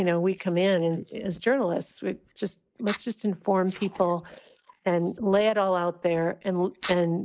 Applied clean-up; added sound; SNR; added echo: neural mask model Resemble Enhance denoiser.